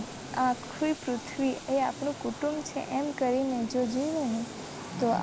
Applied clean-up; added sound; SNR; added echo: none; Boiling; 18 dB; none.